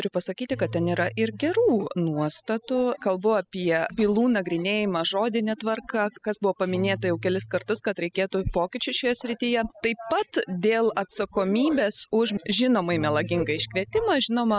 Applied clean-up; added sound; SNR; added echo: classical method spectral subtraction.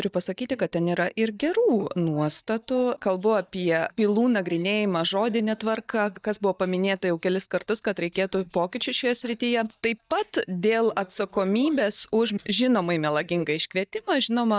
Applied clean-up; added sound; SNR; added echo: neural mask model DeepFilterNet 3.